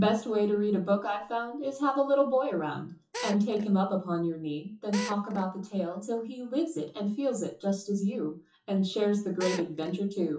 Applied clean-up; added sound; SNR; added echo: classical method WPE with log-MMSE.